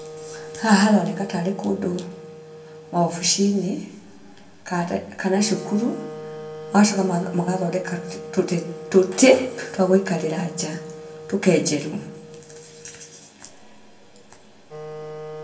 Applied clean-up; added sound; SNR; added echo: none; Wind instrument, woodwind instrument; 15 dB; reverberation time 0.6 s.